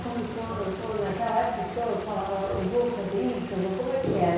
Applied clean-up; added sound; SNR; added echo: none; Stream; 14 dB; reverberation time 1.1 s.